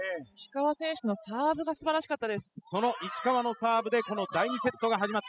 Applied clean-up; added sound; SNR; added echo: classical method spectral subtraction.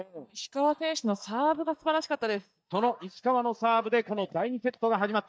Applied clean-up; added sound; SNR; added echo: neural mask model DeepFilterNet 3.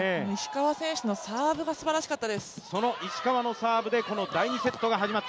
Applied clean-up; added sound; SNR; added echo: none; none; none; none.